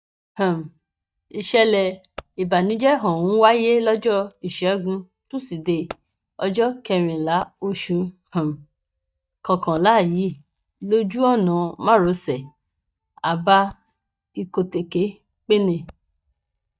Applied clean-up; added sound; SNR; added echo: neural mask model DeepFilterNet 3.